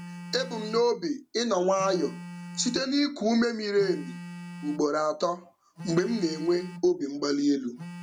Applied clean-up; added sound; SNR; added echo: none; Telephone; 15 dB; none.